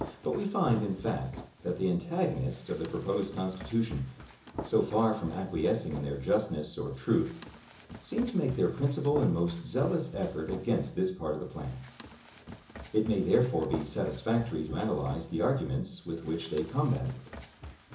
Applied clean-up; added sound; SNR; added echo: none; Run; 16 dB; reverberation time 0.7 s.